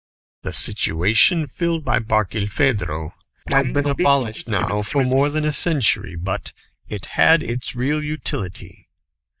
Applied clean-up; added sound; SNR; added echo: neural mask model DeepFilterNet 3.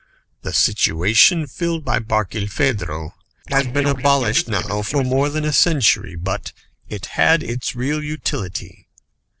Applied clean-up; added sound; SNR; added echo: neural separator model SepFormer DNS4.